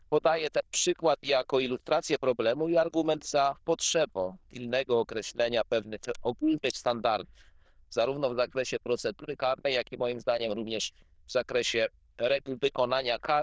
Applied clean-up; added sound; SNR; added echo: neural diffusion model UNIVERSE++.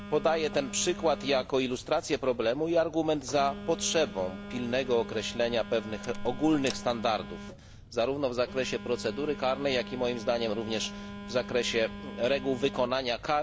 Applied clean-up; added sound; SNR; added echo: none; Telephone + Door; 12 dB; none.